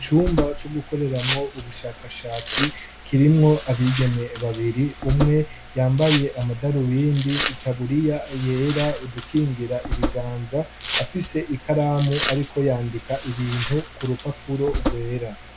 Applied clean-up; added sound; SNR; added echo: none; Domestic sounds, home sounds; 8 dB; none.